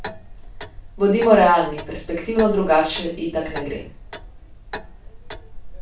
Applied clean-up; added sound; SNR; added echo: none; Clock; 12 dB; reverberation time 0.3 s.